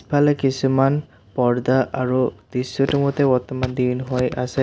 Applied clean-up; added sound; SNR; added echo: none; none; none; none.